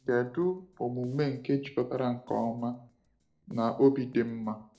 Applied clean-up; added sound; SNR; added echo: neural separator model SepFormer DNS4.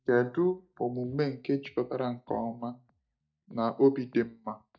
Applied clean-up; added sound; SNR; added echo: neural mask model DeepFilterNet 3.